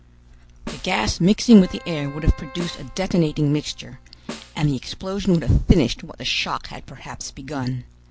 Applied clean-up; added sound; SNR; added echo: none; Snare drum + Keyboard (musical); 19 dB; none.